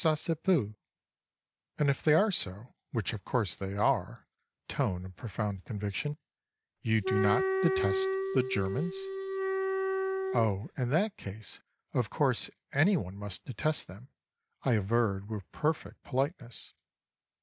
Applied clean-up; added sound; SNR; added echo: none; Wind instrument, woodwind instrument; 0 dB; none.